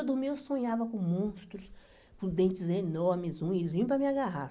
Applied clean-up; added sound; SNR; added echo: none; none; none; none.